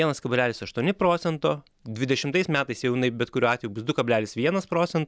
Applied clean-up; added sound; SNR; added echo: none; none; none; none.